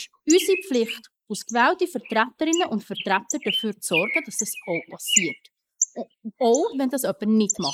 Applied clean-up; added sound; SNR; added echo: neural mask model Resemble Enhance denoiser.